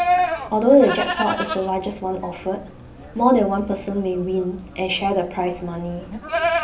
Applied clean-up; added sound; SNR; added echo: none; Livestock, farm animals, working animals; 6 dB; reverberation time 0.3 s.